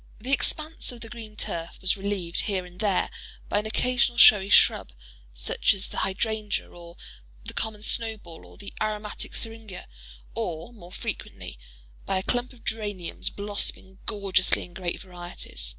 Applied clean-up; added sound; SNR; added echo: none; none; none; none.